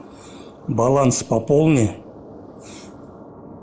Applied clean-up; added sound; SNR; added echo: neural mask model Resemble Enhance denoiser.